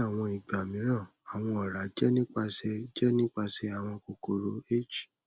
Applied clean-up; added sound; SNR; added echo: none; none; none; none.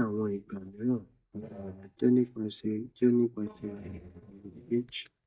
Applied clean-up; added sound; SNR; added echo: neural mask model DeepFilterNet 3.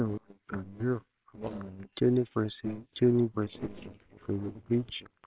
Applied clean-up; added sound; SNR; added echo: neural separator model SepFormer WHAMR!.